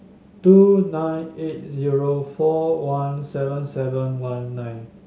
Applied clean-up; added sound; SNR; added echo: none; none; none; none.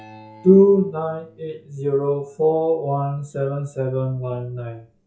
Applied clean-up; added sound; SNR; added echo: classical method log-MMSE.